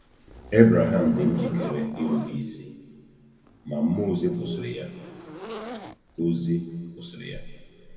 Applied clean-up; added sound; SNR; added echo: none; Zipper (clothing); 15 dB; reverberation time 2.0 s.